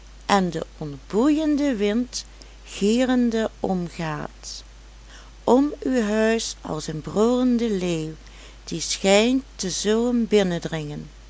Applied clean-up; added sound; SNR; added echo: none; none; none; none.